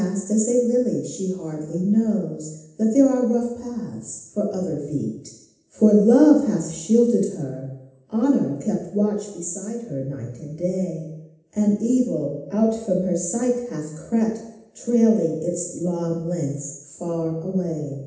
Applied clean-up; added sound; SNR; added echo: none; none; none; reverberation time 0.8 s.